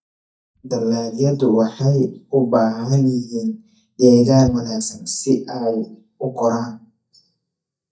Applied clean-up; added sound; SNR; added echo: neural mask model DeepFilterNet 3.